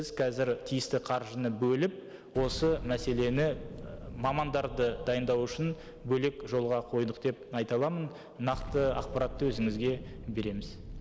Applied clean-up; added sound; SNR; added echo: none; Explosion; 13 dB; none.